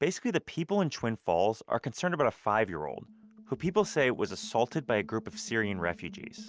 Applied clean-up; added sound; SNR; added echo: none; none; none; none.